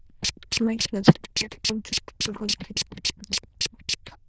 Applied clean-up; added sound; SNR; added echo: neural diffusion model UNIVERSE++.